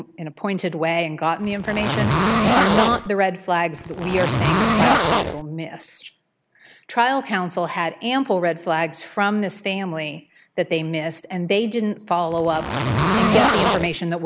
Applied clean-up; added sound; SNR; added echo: none; Zipper (clothing); -4 dB; none.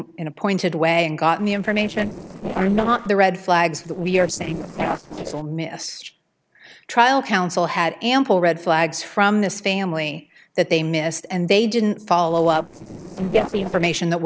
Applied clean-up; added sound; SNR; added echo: neural separator model SepFormer DNS4.